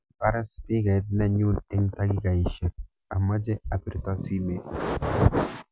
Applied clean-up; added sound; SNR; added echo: none; none; none; none.